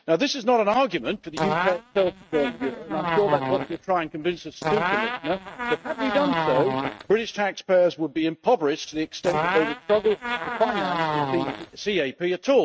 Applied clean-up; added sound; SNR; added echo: neural mask model RNNoise.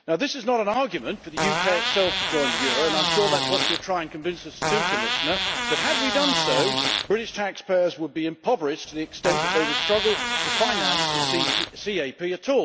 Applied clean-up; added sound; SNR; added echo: none; Fart; -1 dB; none.